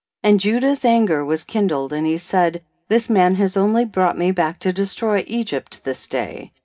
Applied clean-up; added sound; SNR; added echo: none; none; none; reverberation time 0.3 s.